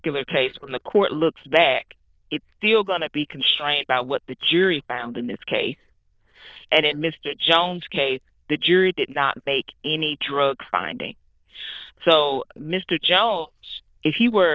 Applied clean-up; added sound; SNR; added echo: neural diffusion model UNIVERSE++.